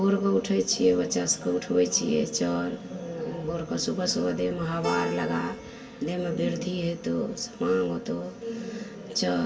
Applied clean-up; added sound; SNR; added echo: none; Keyboard (musical); 15 dB; reverberation time 0.1 s.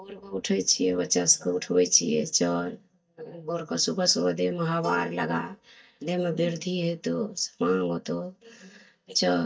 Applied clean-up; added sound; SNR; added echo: neural mask model DeepFilterNet 3.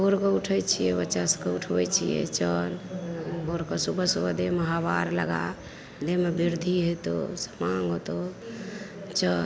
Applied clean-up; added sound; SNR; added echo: none; none; none; none.